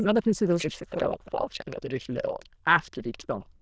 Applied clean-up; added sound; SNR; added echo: neural diffusion model UNIVERSE++.